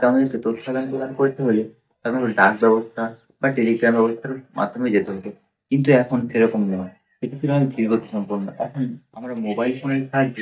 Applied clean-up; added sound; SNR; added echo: neural mask model DeepFilterNet 3.